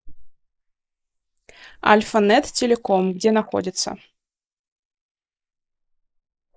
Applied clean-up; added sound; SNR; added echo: neural mask model Resemble Enhance denoiser.